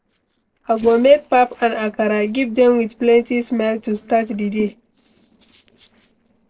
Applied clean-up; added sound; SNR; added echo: neural separator model SepFormer DNS4.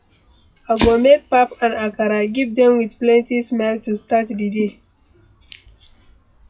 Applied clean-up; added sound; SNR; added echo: classical method WPE with log-MMSE.